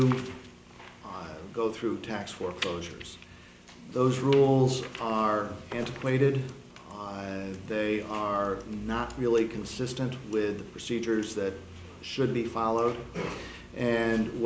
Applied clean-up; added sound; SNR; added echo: none; none; none; none.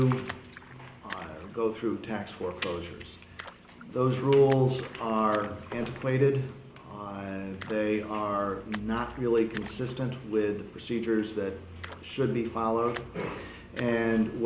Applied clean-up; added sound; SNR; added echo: none; Splash, splatter; 20 dB; reverberation time 2.5 s.